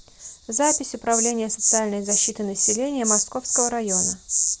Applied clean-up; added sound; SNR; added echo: none; Insect; -2 dB; none.